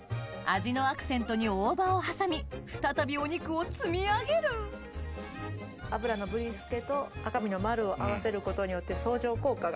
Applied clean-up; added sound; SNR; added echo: none; none; none; none.